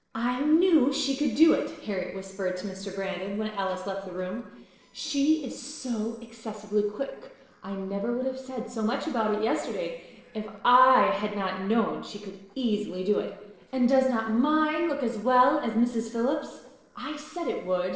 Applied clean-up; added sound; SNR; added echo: neural separator model SepFormer DNS4.